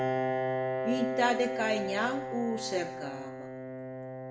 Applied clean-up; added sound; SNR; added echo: none; Piano; 0 dB; reverberation time 0.7 s.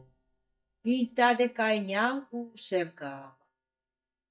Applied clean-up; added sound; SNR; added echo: neural mask model DeepFilterNet 3.